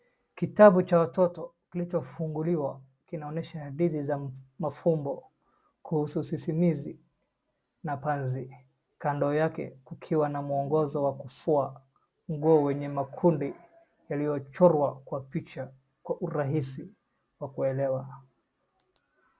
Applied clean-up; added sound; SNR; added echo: none; none; none; none.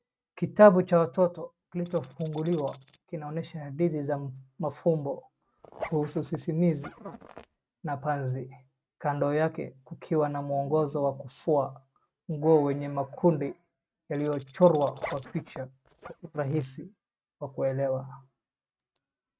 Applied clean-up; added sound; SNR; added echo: neural mask model RNNoise.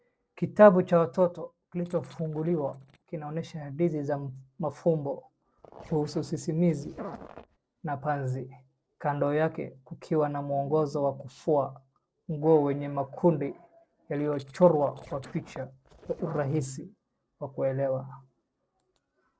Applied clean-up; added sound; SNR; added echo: neural separator model SepFormer DNS4.